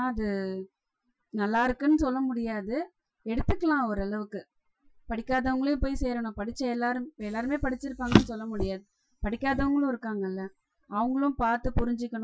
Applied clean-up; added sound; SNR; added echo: classical method Wiener filter.